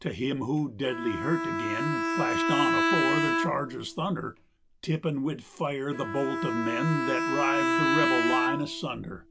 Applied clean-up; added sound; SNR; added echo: none; Bowed string instrument; -1 dB; none.